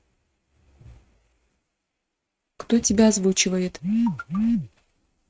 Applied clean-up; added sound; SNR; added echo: neural mask model RNNoise.